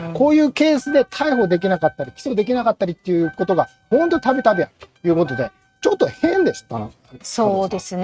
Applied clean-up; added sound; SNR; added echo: neural mask model RNNoise.